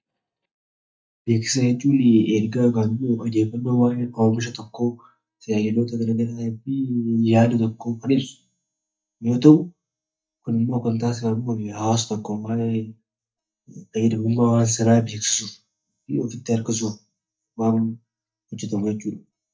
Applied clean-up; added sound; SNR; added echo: neural mask model DeepFilterNet 3.